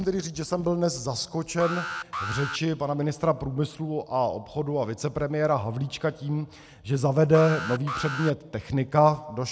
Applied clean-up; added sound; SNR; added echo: none; Alarm; 9 dB; none.